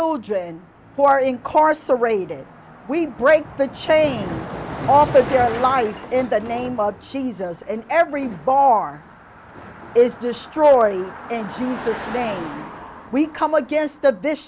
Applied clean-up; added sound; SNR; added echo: none; Car passing by; 14 dB; none.